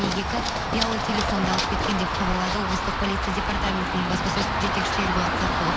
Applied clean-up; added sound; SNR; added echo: none; Run; -2 dB; none.